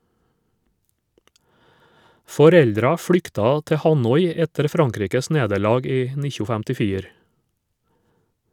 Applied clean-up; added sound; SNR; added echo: none; none; none; none.